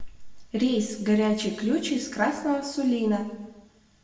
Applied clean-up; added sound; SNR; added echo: none; none; none; reverberation time 1.0 s.